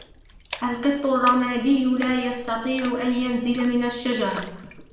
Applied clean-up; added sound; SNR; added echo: none; Splash, splatter; 15 dB; reverberation time 0.8 s.